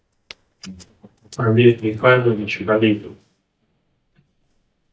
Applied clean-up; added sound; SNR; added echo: neural mask model DeepFilterNet 3.